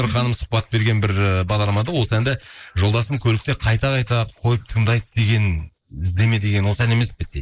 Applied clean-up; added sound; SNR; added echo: neural mask model Resemble Enhance denoiser.